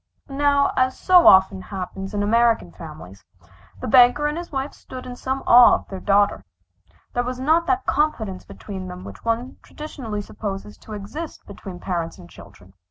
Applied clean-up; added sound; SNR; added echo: none; none; none; none.